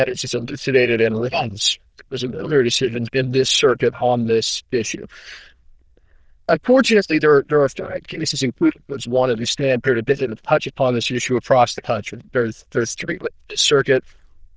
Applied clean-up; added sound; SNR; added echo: neural diffusion model UNIVERSE++.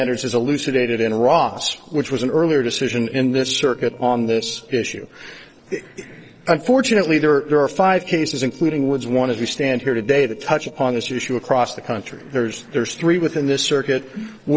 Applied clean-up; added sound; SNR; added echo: neural separator model SepFormer DNS4.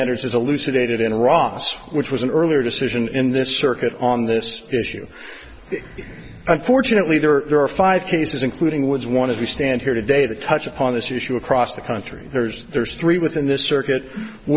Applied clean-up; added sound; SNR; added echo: none; none; none; none.